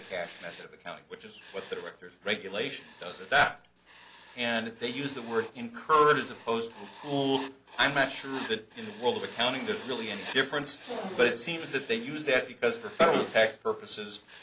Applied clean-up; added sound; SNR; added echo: none; Writing; 17 dB; none.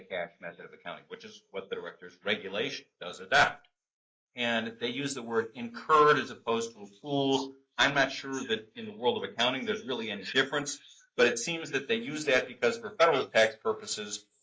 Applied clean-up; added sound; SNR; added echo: neural mask model Resemble Enhance denoiser.